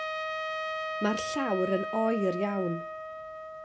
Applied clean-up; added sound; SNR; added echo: none; Trumpet; 3 dB; none.